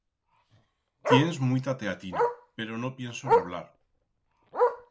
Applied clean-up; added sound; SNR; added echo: none; Bark; -2 dB; none.